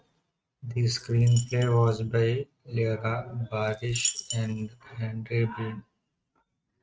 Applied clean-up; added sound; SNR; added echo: neural mask model RNNoise.